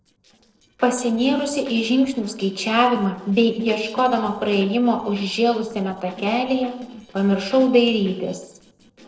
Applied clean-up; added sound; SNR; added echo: neural separator model SepFormer DNS4.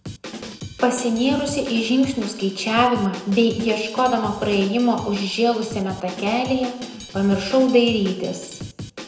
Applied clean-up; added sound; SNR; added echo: none; Drum kit; 14 dB; reverberation time 0.8 s.